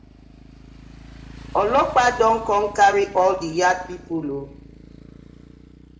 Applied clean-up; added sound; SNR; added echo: none; Motorcycle; 18 dB; reverberation time 0.6 s.